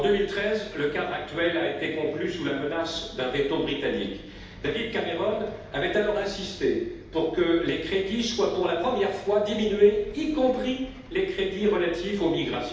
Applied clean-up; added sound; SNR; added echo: none; Bus; 19 dB; reverberation time 0.8 s.